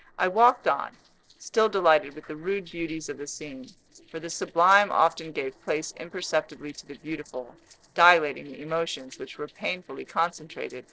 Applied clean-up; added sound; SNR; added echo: neural separator model SepFormer DNS4.